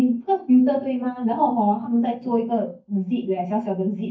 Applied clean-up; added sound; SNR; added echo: neural mask model DeepFilterNet 3.